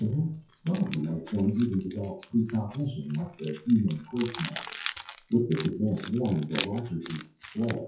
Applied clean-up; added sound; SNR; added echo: classical method WPE with log-MMSE.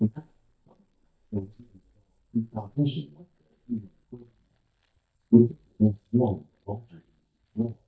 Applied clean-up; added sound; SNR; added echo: neural mask model DeepFilterNet 3.